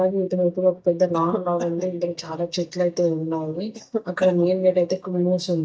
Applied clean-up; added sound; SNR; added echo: neural mask model DeepFilterNet 3.